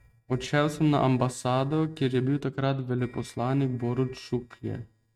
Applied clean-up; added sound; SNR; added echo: neural mask model RNNoise.